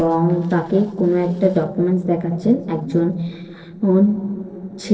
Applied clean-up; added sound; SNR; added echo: neural separator model SepFormer DNS4.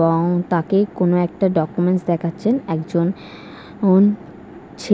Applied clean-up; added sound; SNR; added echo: none; none; none; none.